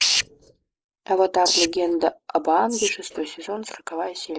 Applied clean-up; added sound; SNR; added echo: neural mask model Resemble Enhance denoiser.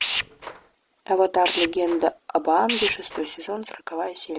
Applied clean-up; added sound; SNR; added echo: none; Tools; 0 dB; none.